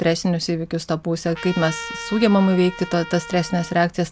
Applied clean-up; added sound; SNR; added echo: none; Trumpet; 14 dB; none.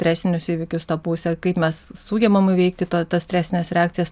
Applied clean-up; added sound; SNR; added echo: none; none; none; none.